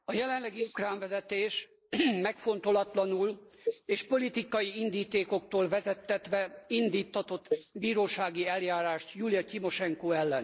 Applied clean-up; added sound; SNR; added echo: neural mask model Resemble Enhance denoiser.